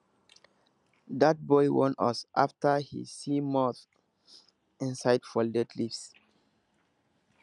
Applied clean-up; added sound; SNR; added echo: none; none; none; none.